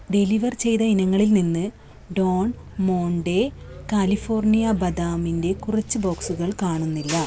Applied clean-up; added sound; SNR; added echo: none; Bus; 16 dB; none.